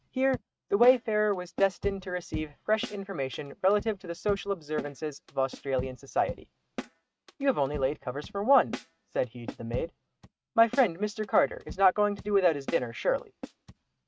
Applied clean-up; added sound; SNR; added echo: neural mask model RNNoise.